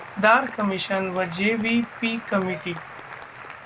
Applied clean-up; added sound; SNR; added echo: none; Applause / Cheering; 15 dB; none.